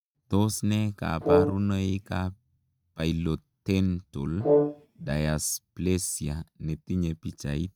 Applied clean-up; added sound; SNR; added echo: neural mask model RNNoise.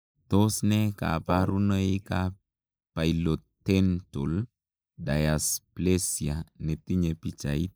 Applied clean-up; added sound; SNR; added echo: neural mask model Resemble Enhance denoiser.